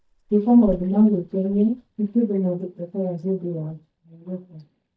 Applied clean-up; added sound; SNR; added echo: neural mask model DeepFilterNet 3.